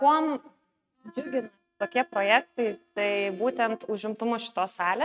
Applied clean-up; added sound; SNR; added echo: neural mask model RNNoise.